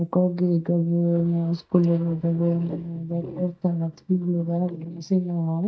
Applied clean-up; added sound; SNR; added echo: neural mask model DeepFilterNet 3.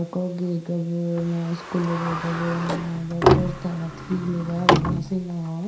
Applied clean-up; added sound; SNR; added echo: none; Sliding door; 0 dB; reverberation time 0.5 s.